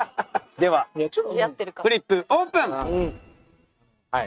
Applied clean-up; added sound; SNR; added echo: neural mask model RNNoise.